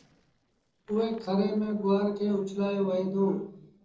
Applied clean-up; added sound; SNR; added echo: neural separator model SepFormer DNS4.